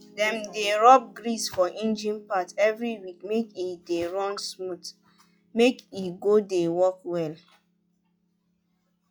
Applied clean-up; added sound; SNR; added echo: classical method log-MMSE.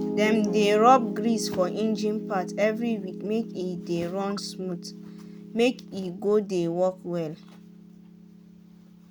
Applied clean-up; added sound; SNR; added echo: none; Piano; 8 dB; none.